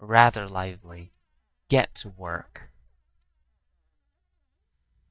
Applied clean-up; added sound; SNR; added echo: neural mask model DeepFilterNet 3.